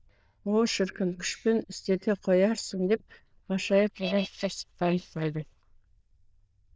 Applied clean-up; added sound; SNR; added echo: neural diffusion model UNIVERSE++.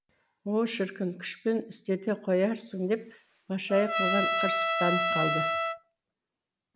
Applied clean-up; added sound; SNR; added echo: none; Trumpet; -1 dB; none.